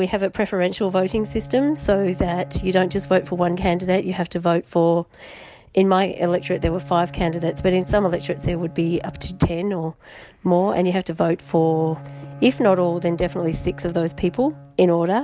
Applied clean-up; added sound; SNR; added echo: none; Bowed string instrument; 18 dB; none.